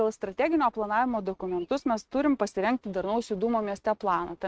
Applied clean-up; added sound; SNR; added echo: neural mask model RNNoise.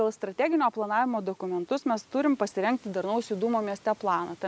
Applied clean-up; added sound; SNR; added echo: none; none; none; none.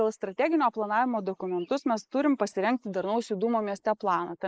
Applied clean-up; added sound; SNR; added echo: neural mask model Resemble Enhance denoiser.